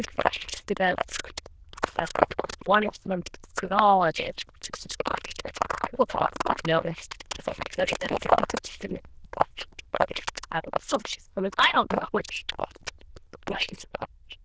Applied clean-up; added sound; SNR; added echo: neural diffusion model UNIVERSE++.